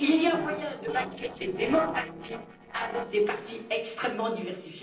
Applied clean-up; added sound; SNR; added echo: neural separator model SepFormer DNS4.